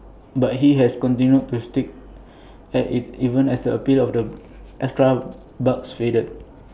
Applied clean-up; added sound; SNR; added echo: none; none; none; none.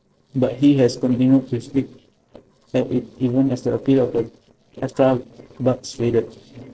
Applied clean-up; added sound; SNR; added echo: neural separator model SepFormer DNS4.